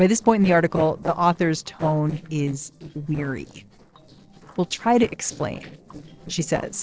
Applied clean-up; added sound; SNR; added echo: neural separator model SepFormer DNS4.